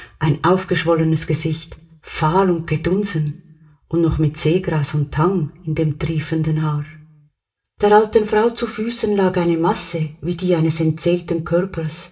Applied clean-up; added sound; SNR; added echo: none; none; none; reverberation time 0.4 s.